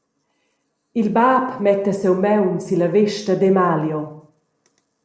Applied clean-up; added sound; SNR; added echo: none; none; none; none.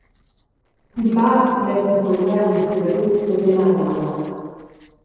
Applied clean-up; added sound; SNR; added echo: neural separator model SepFormer DNS4.